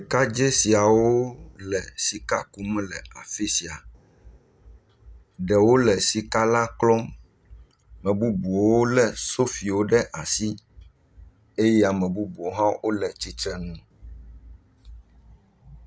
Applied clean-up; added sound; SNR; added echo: none; none; none; none.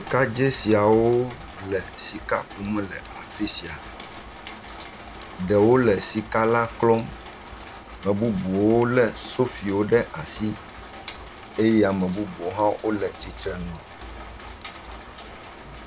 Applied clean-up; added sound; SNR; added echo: none; Rain; 15 dB; none.